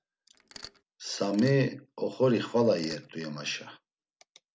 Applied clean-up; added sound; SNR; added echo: none; Mechanisms; 19 dB; none.